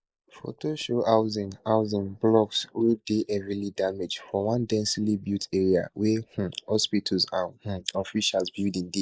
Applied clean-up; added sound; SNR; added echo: neural mask model Resemble Enhance denoiser.